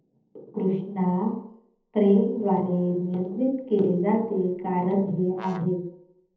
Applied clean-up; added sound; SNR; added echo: neural separator model SepFormer DNS4.